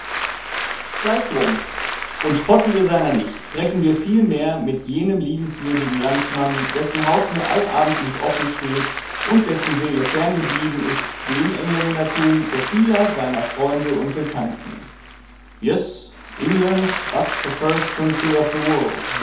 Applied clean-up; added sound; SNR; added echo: none; Applause; 7 dB; reverberation time 0.6 s.